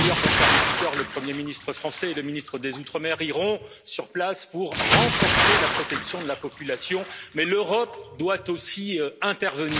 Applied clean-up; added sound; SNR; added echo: none; Bathtub (filling or washing) / Splash, splatter; -1 dB; none.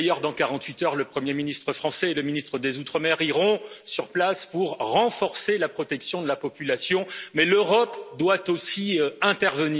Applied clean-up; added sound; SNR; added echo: none; none; none; none.